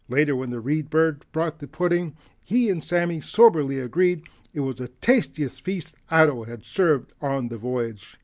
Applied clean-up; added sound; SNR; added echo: none; none; none; none.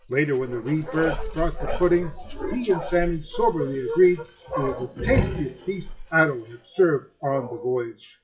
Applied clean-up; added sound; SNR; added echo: classical method WPE with log-MMSE.